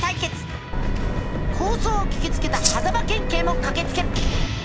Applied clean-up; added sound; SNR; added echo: none; Subway, metro, underground + Rattle (instrument); -4 dB; none.